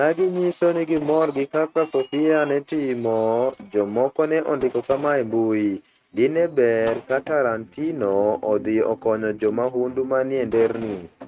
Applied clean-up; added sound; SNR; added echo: neural mask model RNNoise.